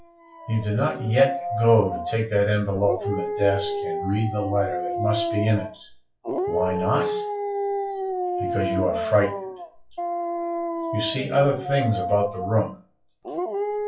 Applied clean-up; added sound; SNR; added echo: classical method WPE with log-MMSE.